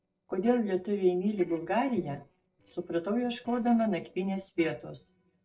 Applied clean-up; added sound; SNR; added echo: neural separator model SepFormer DNS4.